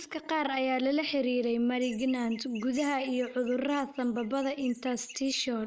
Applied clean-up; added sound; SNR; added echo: neural mask model RNNoise.